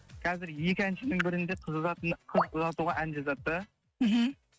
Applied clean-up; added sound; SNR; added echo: neural mask model RNNoise.